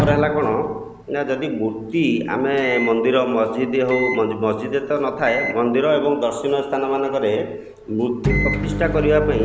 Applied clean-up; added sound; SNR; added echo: none; Microwave oven; 8 dB; none.